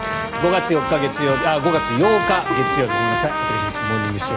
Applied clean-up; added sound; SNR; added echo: none; Trumpet; 2 dB; none.